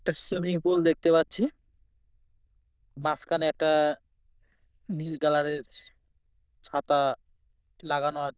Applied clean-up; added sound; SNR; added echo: neural diffusion model UNIVERSE++.